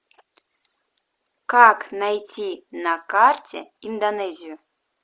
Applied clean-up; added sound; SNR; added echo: none; none; none; none.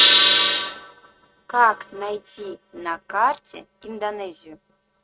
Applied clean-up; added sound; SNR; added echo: neural mask model RNNoise.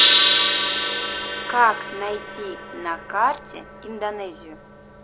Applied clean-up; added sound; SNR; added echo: none; Gong; -3 dB; none.